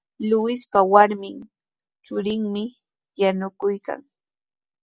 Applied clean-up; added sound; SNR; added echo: none; none; none; none.